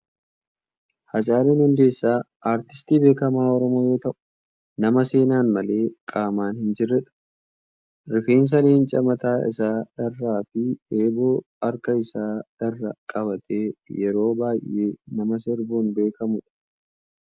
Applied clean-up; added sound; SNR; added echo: none; none; none; none.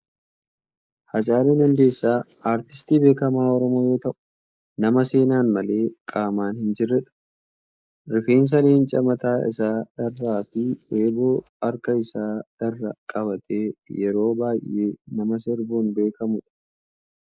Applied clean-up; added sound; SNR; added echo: neural mask model Resemble Enhance denoiser.